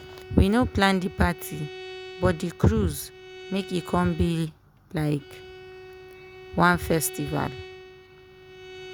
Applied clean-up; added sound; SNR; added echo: none; Bowed string instrument; 16 dB; none.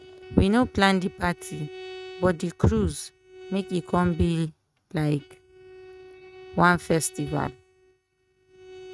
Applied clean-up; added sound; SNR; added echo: neural mask model RNNoise.